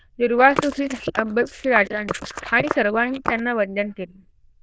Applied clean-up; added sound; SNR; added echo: neural diffusion model UNIVERSE++.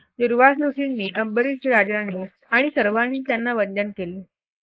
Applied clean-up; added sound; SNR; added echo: neural mask model Resemble Enhance denoiser.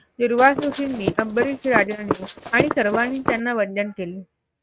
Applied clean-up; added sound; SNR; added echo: neural mask model RNNoise.